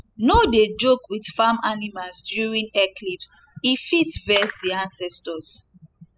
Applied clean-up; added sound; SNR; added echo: classical method spectral subtraction.